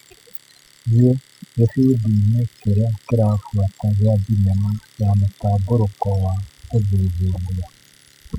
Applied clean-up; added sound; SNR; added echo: classical method spectral subtraction.